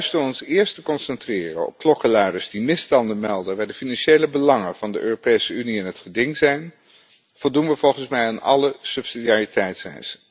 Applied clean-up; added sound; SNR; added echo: none; none; none; none.